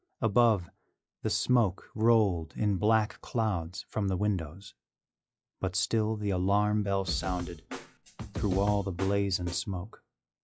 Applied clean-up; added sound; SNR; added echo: classical method log-MMSE.